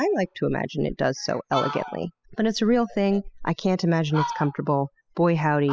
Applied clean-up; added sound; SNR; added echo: classical method spectral subtraction.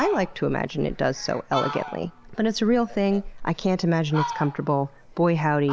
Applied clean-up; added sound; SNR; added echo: none; Fowl; 12 dB; none.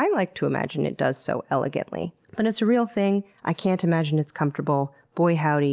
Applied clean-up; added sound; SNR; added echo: none; none; none; none.